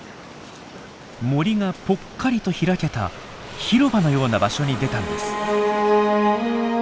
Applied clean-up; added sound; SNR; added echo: none; Aircraft; 17 dB; none.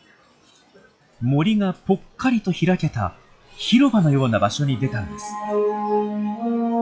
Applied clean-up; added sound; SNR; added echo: classical method log-MMSE.